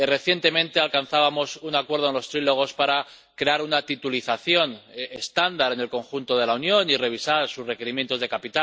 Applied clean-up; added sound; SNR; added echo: none; none; none; none.